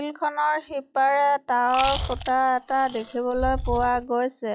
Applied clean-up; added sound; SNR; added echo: classical method log-MMSE.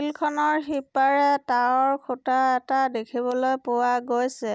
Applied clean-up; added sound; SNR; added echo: none; none; none; none.